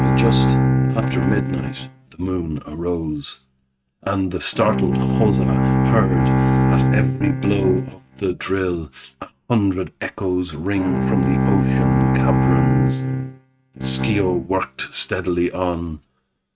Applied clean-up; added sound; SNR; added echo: neural mask model RNNoise.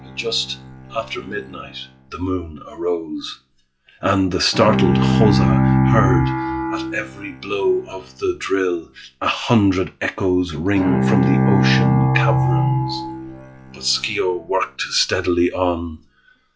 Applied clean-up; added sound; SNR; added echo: classical method log-MMSE.